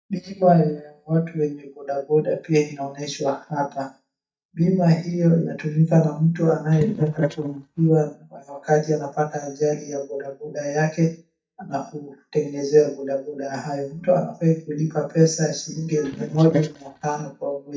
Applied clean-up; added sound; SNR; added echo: neural mask model DeepFilterNet 3.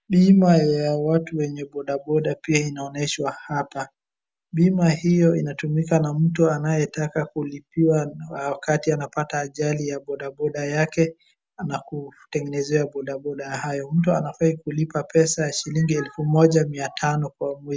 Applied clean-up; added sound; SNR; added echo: none; none; none; none.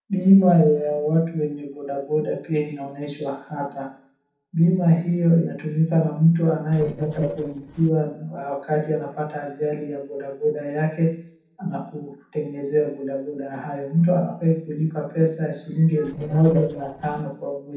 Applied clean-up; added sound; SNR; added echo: neural separator model SepFormer DNS4.